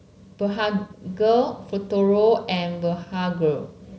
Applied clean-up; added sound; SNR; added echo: none; none; none; none.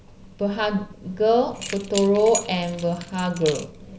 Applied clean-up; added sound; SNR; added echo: none; Keys jangling; 14 dB; none.